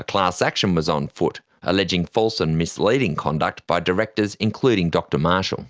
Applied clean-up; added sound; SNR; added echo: none; none; none; none.